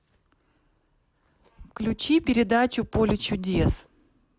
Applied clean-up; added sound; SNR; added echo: none; none; none; none.